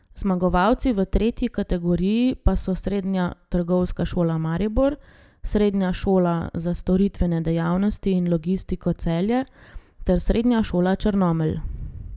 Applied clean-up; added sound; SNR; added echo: none; none; none; none.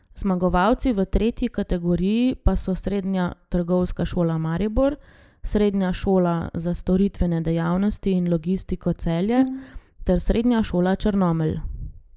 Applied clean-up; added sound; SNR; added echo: neural mask model Resemble Enhance denoiser.